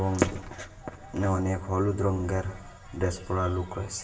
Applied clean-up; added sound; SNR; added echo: none; none; none; reverberation time 0.9 s.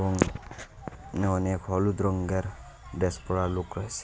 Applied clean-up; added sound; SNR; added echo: none; none; none; none.